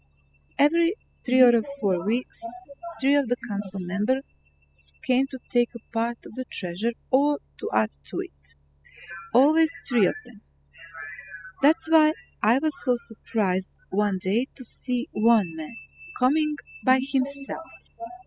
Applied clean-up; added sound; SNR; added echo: classical method spectral subtraction.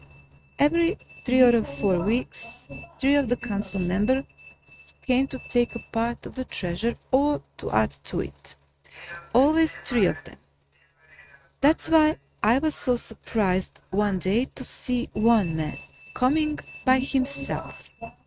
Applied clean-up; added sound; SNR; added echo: neural mask model RNNoise.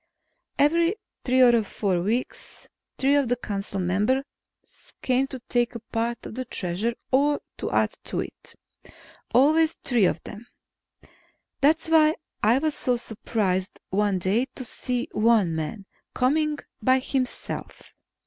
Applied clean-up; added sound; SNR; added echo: none; none; none; none.